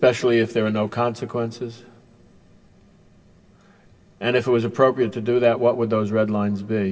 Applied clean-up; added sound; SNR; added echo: none; none; none; reverberation time 1.6 s.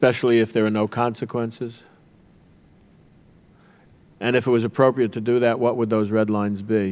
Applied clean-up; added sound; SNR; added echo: none; none; none; none.